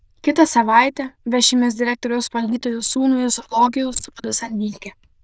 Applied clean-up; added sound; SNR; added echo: neural diffusion model UNIVERSE++.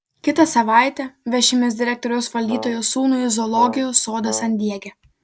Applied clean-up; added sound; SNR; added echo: none; Brass instrument; 13 dB; none.